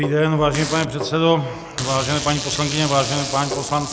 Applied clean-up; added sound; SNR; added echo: none; Tap + Packing tape, duct tape; 9 dB; none.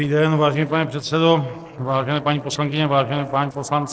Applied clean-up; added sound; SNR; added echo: neural separator model SepFormer DNS4.